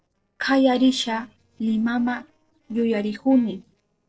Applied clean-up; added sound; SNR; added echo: neural separator model SepFormer DNS4.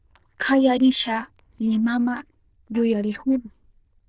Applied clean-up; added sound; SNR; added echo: neural diffusion model UNIVERSE++.